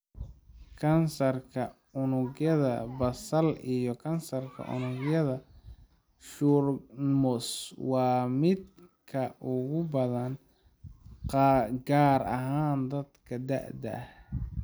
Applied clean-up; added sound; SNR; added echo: none; none; none; none.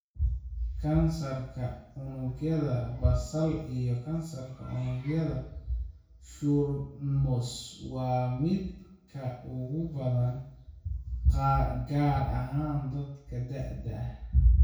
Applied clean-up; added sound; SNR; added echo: none; none; none; reverberation time 0.6 s.